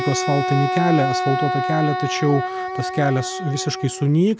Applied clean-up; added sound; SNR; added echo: none; Wind instrument, woodwind instrument; 3 dB; none.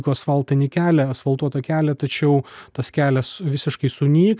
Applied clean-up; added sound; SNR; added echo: none; none; none; none.